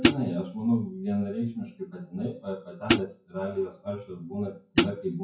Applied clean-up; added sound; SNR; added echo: classical method WPE with log-MMSE.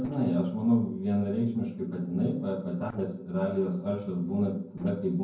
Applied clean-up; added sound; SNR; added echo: neural separator model SepFormer DNS4.